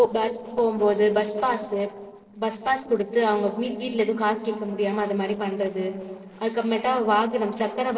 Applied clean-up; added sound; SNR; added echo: neural separator model SepFormer DNS4.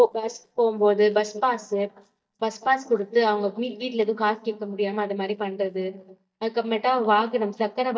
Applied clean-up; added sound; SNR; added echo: neural mask model DeepFilterNet 3.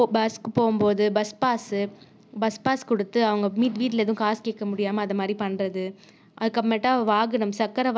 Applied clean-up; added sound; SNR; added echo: none; none; none; none.